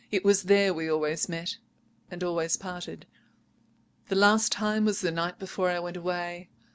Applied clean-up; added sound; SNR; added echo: none; none; none; none.